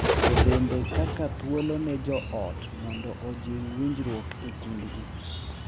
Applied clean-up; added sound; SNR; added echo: none; Bird; -2 dB; none.